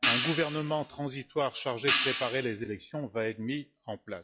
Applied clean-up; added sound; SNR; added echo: classical method log-MMSE.